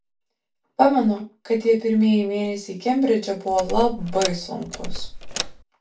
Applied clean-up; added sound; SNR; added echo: none; Door; 6 dB; reverberation time 0.2 s.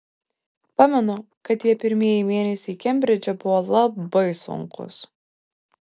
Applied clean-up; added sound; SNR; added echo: none; none; none; none.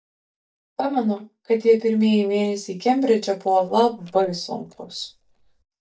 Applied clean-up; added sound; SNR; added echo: neural mask model DeepFilterNet 3.